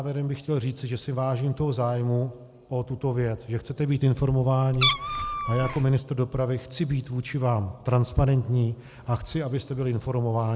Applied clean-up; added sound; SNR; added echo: none; Meow; 2 dB; none.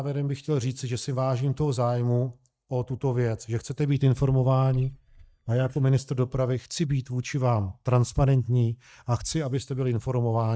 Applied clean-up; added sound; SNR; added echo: neural mask model DeepFilterNet 3.